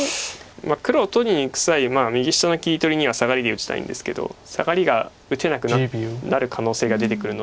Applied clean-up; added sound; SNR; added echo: none; none; none; none.